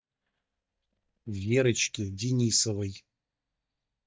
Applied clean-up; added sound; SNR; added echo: neural mask model DeepFilterNet 3.